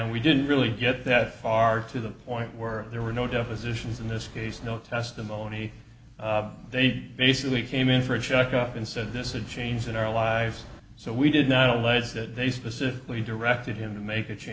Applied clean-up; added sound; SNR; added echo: none; Wind; 17 dB; none.